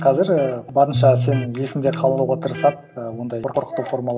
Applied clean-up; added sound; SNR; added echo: none; Electric guitar; 7 dB; reverberation time 0.3 s.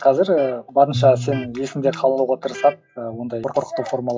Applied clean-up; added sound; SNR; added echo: classical method WPE with log-MMSE.